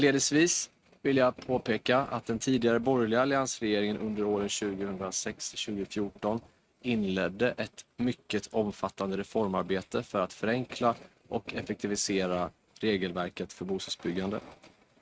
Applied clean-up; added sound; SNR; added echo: neural mask model RNNoise.